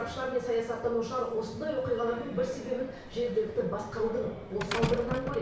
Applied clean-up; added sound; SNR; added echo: none; Slam; 9 dB; reverberation time 0.6 s.